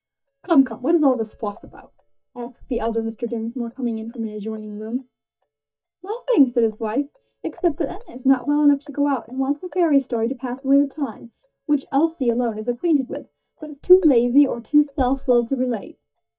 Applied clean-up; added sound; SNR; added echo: neural mask model DeepFilterNet 3.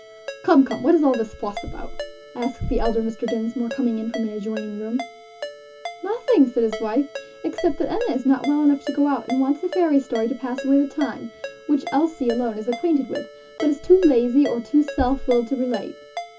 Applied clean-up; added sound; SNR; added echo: none; Ringtone; 14 dB; reverberation time 0.2 s.